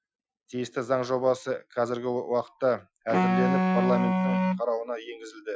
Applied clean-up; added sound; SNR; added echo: classical method Wiener filter.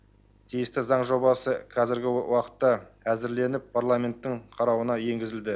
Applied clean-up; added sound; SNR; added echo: none; none; none; none.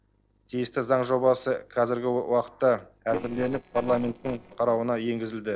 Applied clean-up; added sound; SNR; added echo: neural separator model SepFormer DNS4.